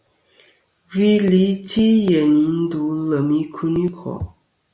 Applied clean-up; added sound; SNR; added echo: none; none; none; none.